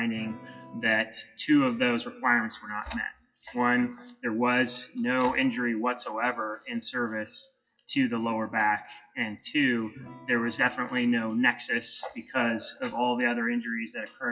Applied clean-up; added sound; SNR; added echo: classical method WPE with log-MMSE.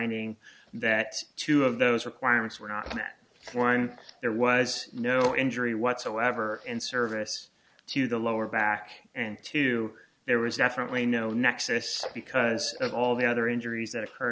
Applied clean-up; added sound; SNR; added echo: none; none; none; none.